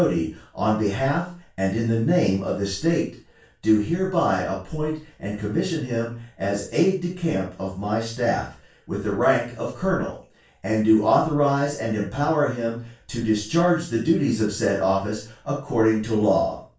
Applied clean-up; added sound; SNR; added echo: none; none; none; reverberation time 0.3 s.